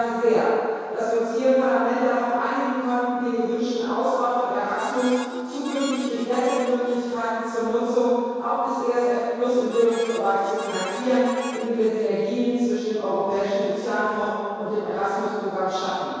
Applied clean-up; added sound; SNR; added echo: none; Harmonica; 15 dB; reverberation time 2.0 s.